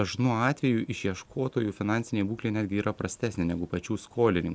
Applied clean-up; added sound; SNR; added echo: none; none; none; none.